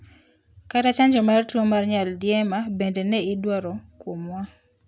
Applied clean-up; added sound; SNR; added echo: none; none; none; none.